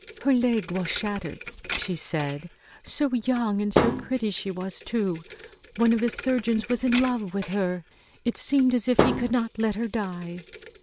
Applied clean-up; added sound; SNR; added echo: none; Thump, thud; 7 dB; none.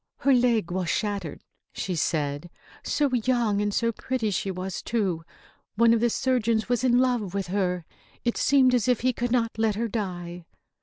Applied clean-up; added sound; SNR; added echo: none; none; none; none.